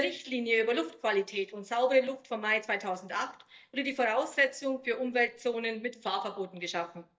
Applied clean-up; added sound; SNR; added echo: neural mask model DeepFilterNet 3.